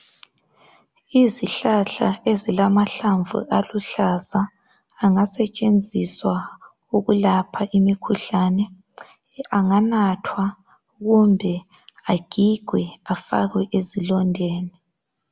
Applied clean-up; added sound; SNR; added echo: none; none; none; none.